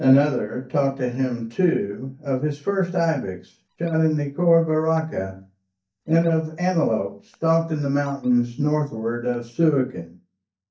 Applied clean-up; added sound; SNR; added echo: neural mask model DeepFilterNet 3.